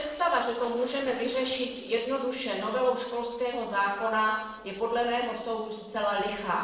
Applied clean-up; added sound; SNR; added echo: neural separator model SepFormer DNS4.